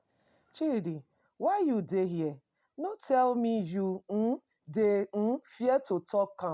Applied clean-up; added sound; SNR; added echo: none; none; none; none.